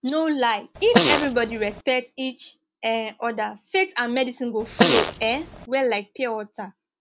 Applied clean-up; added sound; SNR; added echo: none; Fart; -2 dB; none.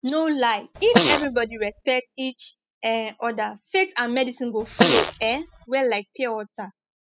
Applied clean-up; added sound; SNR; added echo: classical method spectral subtraction.